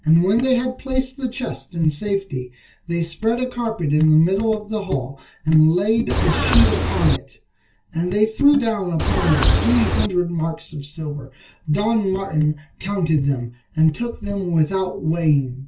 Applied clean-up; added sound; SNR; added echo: none; Bird; -2 dB; reverberation time 0.2 s.